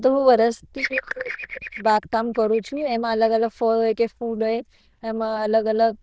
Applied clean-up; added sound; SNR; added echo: neural diffusion model UNIVERSE++.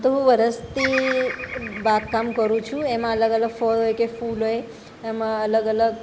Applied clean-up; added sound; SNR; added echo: none; Bird vocalization, bird call, bird song; 13 dB; none.